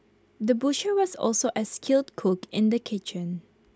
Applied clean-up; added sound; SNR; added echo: none; none; none; none.